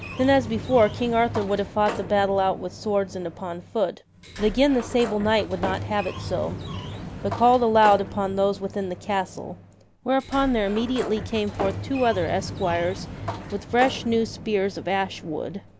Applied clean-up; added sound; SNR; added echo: none; Sliding door; 11 dB; none.